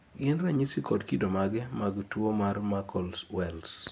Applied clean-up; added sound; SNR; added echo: none; none; none; none.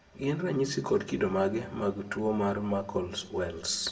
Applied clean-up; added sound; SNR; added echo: none; none; none; reverberation time 1.4 s.